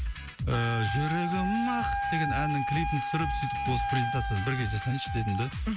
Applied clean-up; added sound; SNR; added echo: none; Wind instrument, woodwind instrument; 3 dB; none.